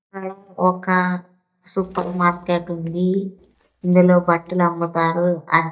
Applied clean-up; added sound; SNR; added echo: neural mask model DeepFilterNet 3.